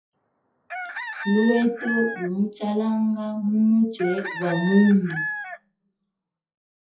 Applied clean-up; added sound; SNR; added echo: classical method WPE with log-MMSE.